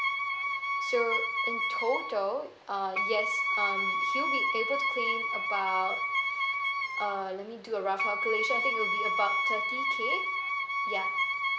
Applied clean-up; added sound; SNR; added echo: none; Wind instrument, woodwind instrument; -4 dB; none.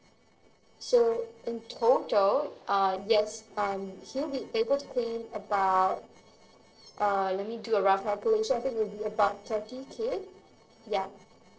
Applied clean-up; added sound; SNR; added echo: neural separator model SepFormer DNS4.